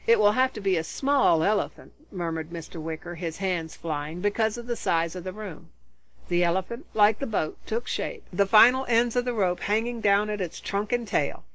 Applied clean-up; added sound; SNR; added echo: none; none; none; none.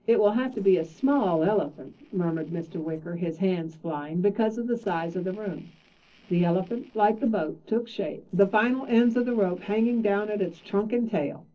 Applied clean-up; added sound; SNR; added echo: neural separator model SepFormer DNS4.